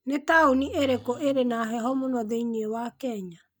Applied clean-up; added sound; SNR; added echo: neural mask model DeepFilterNet 3.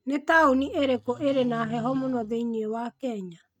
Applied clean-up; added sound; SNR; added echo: neural mask model RNNoise.